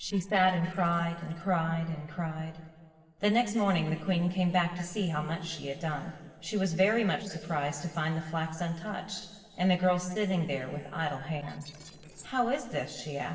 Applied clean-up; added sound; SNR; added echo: neural separator model SepFormer DNS4.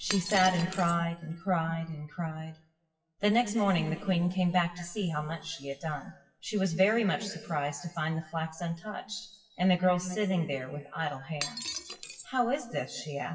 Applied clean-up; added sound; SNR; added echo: classical method WPE with log-MMSE.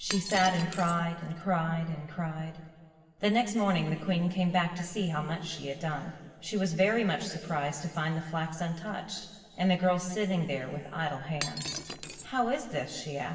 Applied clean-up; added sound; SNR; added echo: none; Shatter; 10 dB; reverberation time 2.5 s.